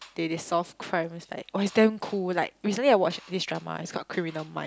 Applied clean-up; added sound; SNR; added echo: none; none; none; none.